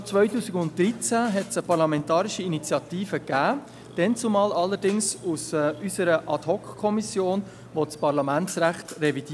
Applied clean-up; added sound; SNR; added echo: none; Burping, eructation; 19 dB; none.